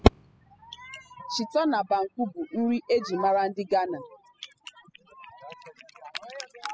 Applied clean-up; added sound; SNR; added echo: classical method spectral subtraction.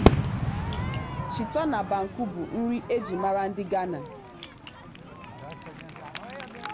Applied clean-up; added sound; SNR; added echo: none; Crowd / Fireworks; -1 dB; none.